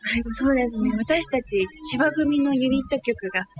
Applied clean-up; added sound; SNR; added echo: classical method spectral subtraction.